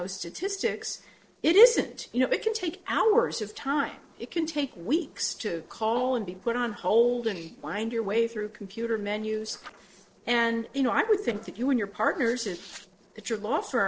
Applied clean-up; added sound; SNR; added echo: neural separator model SepFormer DNS4.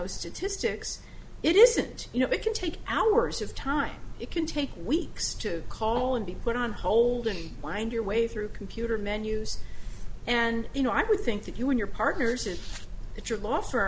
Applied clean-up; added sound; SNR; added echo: none; none; none; none.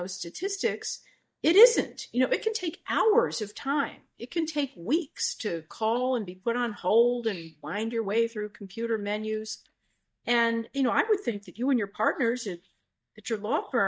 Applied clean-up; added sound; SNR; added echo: neural mask model DeepFilterNet 3.